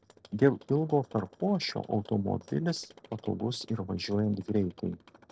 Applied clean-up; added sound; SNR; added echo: neural separator model SepFormer DNS4.